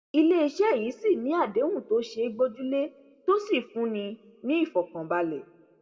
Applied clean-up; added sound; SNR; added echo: none; none; none; reverberation time 0.7 s.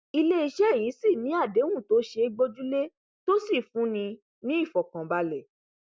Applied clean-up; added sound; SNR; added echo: none; none; none; none.